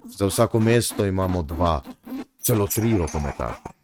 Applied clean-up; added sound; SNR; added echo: neural mask model RNNoise.